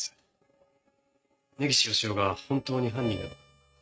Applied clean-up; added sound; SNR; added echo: neural mask model RNNoise.